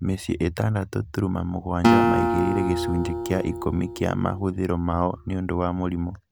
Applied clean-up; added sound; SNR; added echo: none; Acoustic guitar; 0 dB; none.